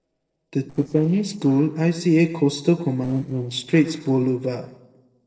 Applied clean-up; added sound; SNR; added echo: neural separator model SepFormer DNS4.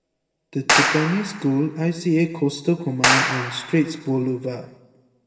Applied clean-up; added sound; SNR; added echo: none; Clapping; 0 dB; reverberation time 1.1 s.